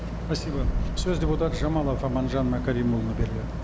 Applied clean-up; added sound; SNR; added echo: none; Boom + Boat, Water vehicle; 1 dB; none.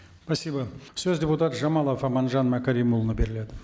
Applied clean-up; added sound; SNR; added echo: none; none; none; none.